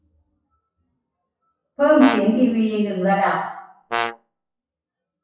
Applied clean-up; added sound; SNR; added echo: classical method WPE with log-MMSE.